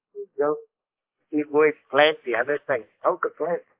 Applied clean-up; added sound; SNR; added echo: neural mask model Resemble Enhance denoiser.